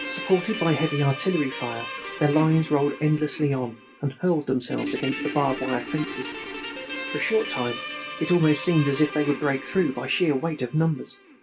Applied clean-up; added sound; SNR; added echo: none; Guitar; 10 dB; reverberation time 0.2 s.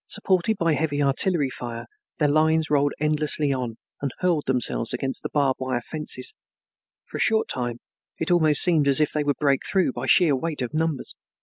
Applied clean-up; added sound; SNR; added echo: none; none; none; none.